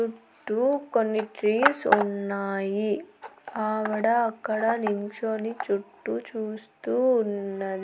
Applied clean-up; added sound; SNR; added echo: none; none; none; none.